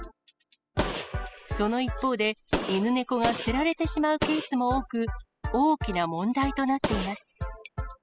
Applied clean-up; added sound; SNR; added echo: classical method spectral subtraction.